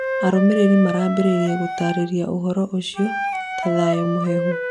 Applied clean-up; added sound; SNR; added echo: none; Wind instrument, woodwind instrument; 6 dB; none.